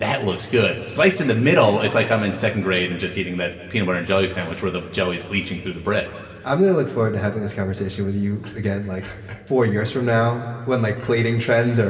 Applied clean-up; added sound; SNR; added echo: none; Hi-hat; 16 dB; reverberation time 2.3 s.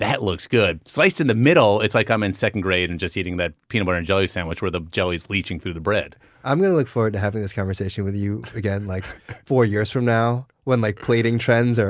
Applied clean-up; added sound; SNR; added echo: none; none; none; none.